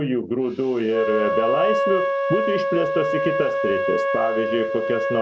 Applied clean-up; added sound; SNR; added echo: none; Wind instrument, woodwind instrument; -1 dB; none.